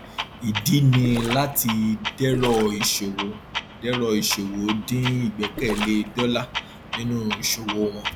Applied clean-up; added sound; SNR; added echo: none; Clock + Gurgling; 9 dB; none.